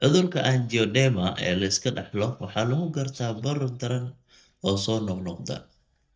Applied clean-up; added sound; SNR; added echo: neural mask model DeepFilterNet 3.